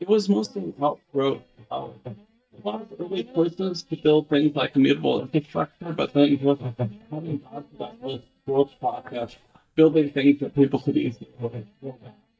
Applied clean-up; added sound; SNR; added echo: neural mask model DeepFilterNet 3.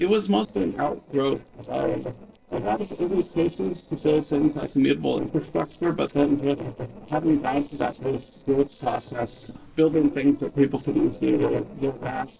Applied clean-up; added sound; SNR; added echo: neural separator model SepFormer DNS4.